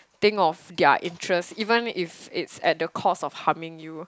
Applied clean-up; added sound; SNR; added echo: none; none; none; none.